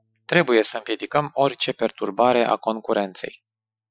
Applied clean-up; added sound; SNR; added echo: classical method Wiener filter.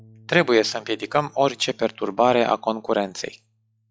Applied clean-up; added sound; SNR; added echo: classical method log-MMSE.